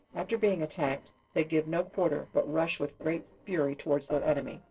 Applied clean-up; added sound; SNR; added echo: neural separator model SepFormer DNS4.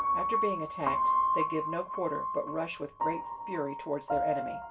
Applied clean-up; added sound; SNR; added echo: none; Piano; -3 dB; reverberation time 0.2 s.